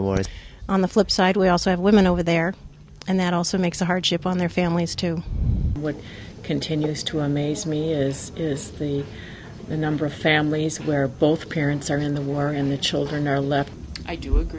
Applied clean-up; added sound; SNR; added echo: none; none; none; none.